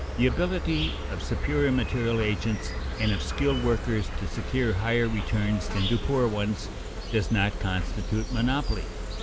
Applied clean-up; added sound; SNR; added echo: none; Insect; 4 dB; none.